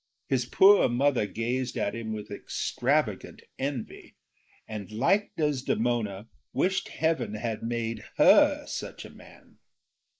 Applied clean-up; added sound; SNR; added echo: neural mask model Resemble Enhance denoiser.